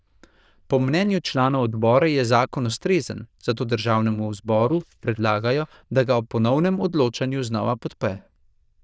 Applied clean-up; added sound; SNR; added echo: neural diffusion model UNIVERSE++.